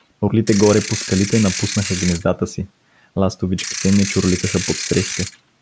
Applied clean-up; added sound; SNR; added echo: none; Ratchet, pawl / Percussion; 8 dB; none.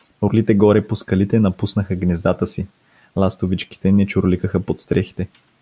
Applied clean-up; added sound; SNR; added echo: none; none; none; none.